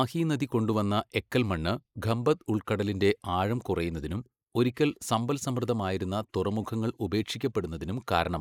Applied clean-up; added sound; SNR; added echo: neural mask model Resemble Enhance denoiser.